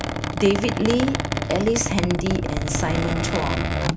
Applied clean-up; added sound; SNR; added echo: none; Squeak; 0 dB; none.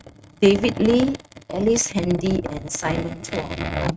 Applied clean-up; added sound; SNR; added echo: neural mask model RNNoise.